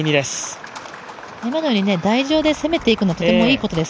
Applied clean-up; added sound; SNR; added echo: none; Wind; 20 dB; none.